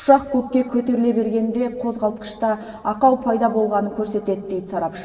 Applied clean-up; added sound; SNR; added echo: none; none; none; reverberation time 2.2 s.